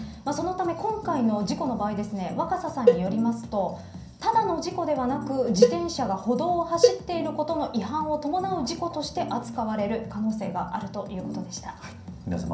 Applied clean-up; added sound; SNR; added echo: none; Cowbell; -2 dB; reverberation time 0.6 s.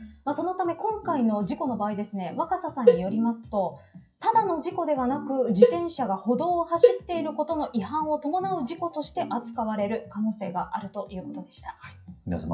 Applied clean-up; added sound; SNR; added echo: classical method WPE with log-MMSE.